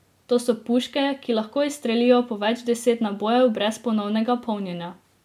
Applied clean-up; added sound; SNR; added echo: none; none; none; none.